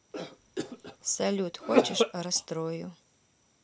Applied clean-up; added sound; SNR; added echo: none; Cough; -2 dB; none.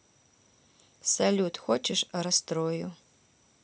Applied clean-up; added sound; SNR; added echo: none; none; none; none.